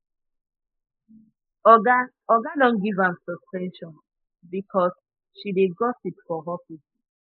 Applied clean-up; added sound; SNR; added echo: neural mask model Resemble Enhance denoiser.